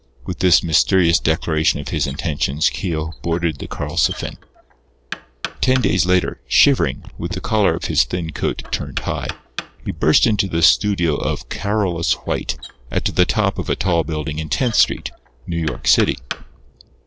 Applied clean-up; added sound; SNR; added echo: none; Knock; 18 dB; none.